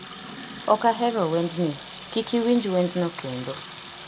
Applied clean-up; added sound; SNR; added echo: none; Sink (filling or washing) / Water tap, faucet; 7 dB; none.